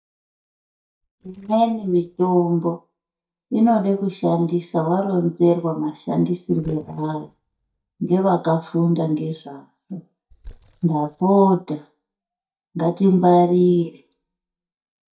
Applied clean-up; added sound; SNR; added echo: neural mask model DeepFilterNet 3.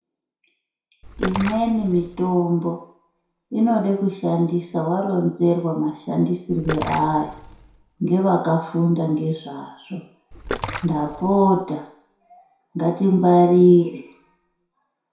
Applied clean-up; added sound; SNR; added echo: none; Splash, splatter; 11 dB; reverberation time 0.6 s.